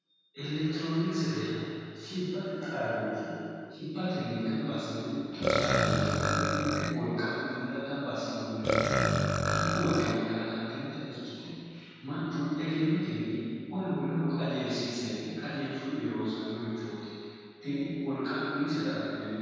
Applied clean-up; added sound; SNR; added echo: none; Burping, eructation; -2 dB; reverberation time 2.2 s.